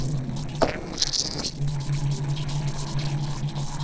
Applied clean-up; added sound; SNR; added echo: neural separator model SepFormer DNS4.